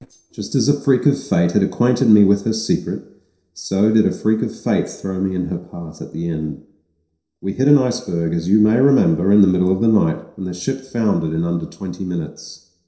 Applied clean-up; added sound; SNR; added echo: neural separator model SepFormer DNS4.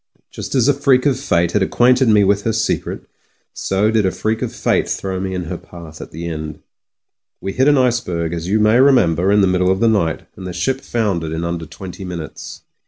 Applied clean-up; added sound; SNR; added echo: none; none; none; none.